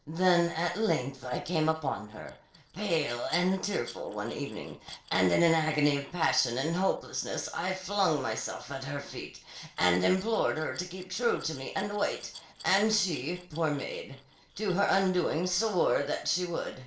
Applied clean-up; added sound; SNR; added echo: neural separator model SepFormer DNS4.